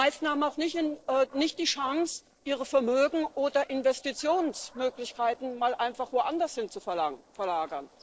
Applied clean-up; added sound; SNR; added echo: neural separator model SepFormer DNS4.